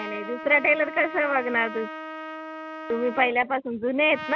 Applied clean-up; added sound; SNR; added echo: none; Trumpet; 12 dB; none.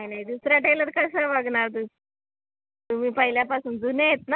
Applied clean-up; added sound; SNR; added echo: none; none; none; none.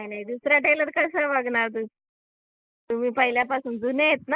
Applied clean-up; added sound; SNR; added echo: neural mask model Resemble Enhance denoiser.